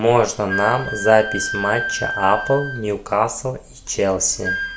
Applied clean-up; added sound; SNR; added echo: none; Wind instrument, woodwind instrument; 8 dB; none.